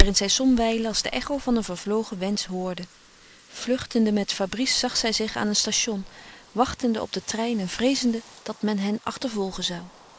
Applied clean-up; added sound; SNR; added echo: neural mask model Resemble Enhance denoiser.